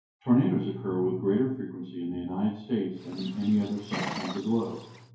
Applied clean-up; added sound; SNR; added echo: none; Livestock, farm animals, working animals; 11 dB; reverberation time 2.4 s.